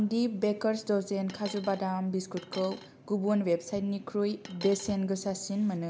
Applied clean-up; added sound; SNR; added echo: none; Coin (dropping); 15 dB; none.